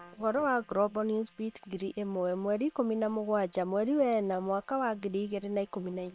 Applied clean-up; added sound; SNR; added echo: neural separator model SepFormer WHAM!.